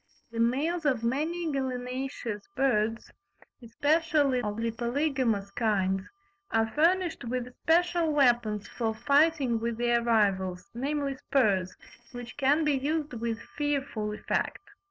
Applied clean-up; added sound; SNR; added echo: neural separator model SepFormer DNS4.